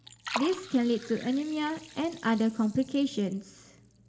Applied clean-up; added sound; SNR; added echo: none; Liquid; 14 dB; reverberation time 1.0 s.